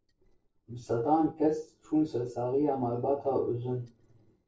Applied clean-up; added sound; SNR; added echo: neural separator model SepFormer DNS4.